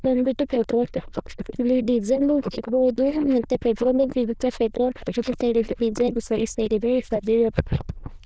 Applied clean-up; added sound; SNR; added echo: neural diffusion model UNIVERSE++.